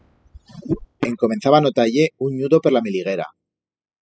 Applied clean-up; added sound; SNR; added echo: classical method spectral subtraction.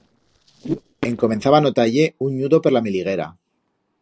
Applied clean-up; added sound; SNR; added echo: neural separator model SepFormer DNS4.